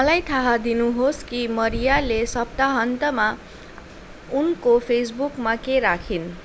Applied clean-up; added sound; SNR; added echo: none; none; none; none.